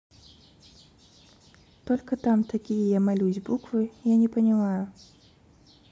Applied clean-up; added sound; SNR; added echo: none; none; none; none.